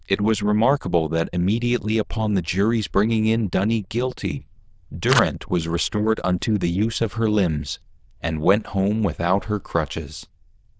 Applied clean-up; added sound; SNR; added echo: neural diffusion model UNIVERSE++.